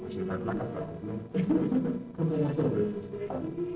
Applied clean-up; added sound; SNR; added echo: neural separator model SepFormer DNS4.